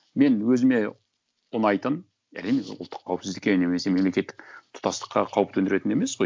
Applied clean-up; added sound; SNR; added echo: none; none; none; none.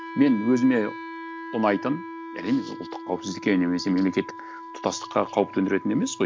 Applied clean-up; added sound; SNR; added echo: none; Wind instrument, woodwind instrument; 13 dB; none.